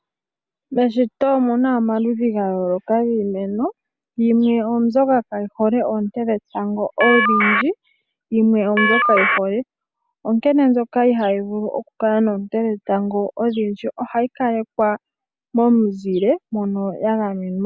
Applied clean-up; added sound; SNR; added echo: none; Telephone; -3 dB; none.